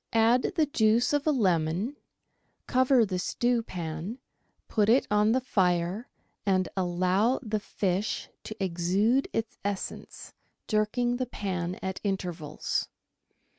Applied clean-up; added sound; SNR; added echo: none; none; none; none.